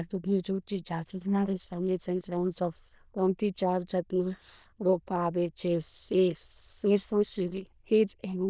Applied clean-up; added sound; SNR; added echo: neural diffusion model UNIVERSE++.